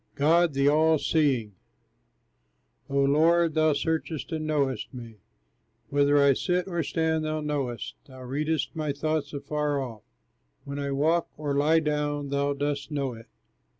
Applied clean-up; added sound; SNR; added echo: none; none; none; none.